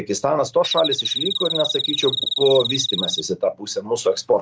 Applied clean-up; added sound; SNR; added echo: none; Cricket; 2 dB; none.